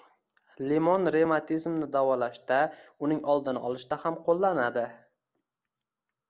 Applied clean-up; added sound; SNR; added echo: none; none; none; none.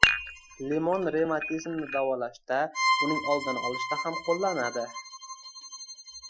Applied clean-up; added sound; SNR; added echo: classical method Wiener filter.